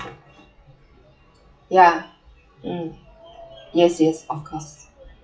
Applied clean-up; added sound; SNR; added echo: classical method WPE with log-MMSE.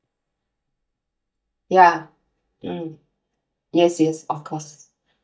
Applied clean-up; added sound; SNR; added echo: neural mask model DeepFilterNet 3.